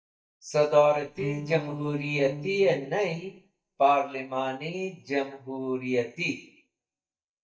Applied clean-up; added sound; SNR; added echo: neural mask model DeepFilterNet 3.